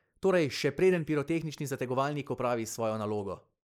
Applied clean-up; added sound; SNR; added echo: neural mask model Resemble Enhance denoiser.